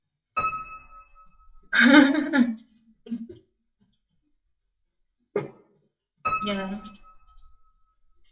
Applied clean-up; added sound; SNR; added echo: classical method WPE with log-MMSE.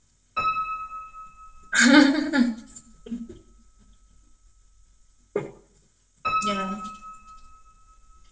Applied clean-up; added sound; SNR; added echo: none; Piano; 8 dB; reverberation time 0.5 s.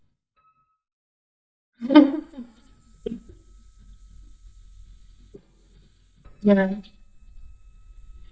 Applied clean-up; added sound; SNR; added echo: neural mask model DeepFilterNet 3.